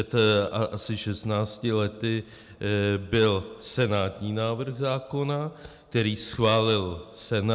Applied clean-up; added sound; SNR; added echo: none; none; none; none.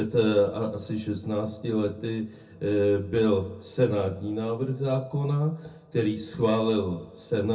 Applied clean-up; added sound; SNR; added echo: none; none; none; reverberation time 0.3 s.